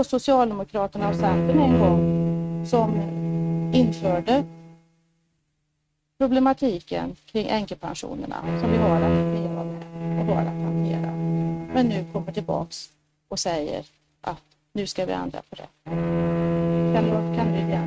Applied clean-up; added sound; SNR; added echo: neural mask model RNNoise.